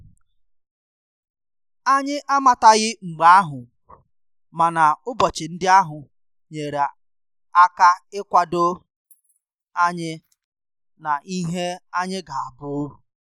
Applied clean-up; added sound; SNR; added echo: neural mask model Resemble Enhance denoiser.